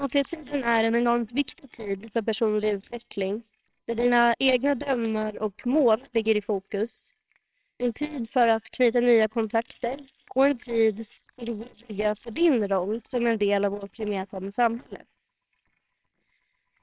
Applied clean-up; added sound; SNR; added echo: neural separator model SepFormer WHAMR!.